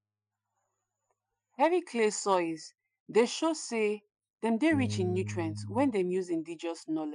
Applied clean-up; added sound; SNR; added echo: classical method Wiener filter.